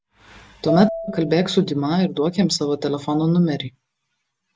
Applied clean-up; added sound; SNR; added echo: none; Marimba, xylophone; 11 dB; none.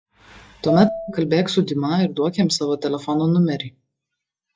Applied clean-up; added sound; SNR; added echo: classical method log-MMSE.